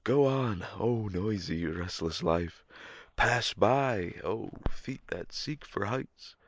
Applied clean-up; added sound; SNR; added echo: neural mask model Resemble Enhance denoiser.